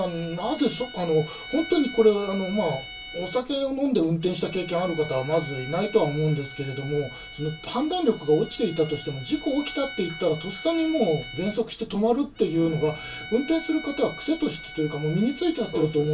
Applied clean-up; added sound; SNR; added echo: none; Bowed string instrument; 14 dB; reverberation time 0.2 s.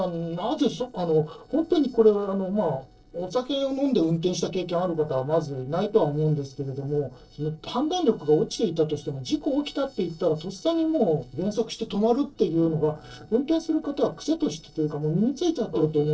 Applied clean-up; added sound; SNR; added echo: neural separator model SepFormer DNS4.